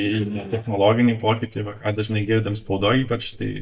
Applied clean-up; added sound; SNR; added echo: neural mask model DeepFilterNet 3.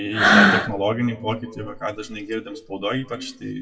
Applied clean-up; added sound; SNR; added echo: classical method WPE with log-MMSE.